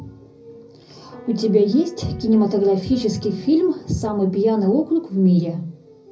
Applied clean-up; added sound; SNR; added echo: none; Piano; 20 dB; reverberation time 0.4 s.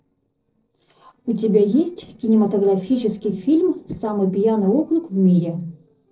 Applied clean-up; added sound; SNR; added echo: neural separator model SepFormer DNS4.